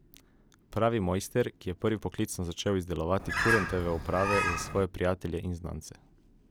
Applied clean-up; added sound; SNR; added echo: none; Bird; 0 dB; none.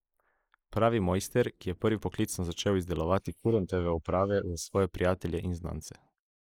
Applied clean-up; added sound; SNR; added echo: neural mask model Resemble Enhance denoiser.